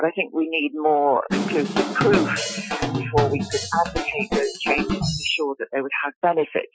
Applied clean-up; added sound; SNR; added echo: classical method Wiener filter.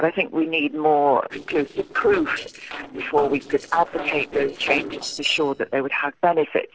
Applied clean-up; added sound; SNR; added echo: neural separator model SepFormer DNS4.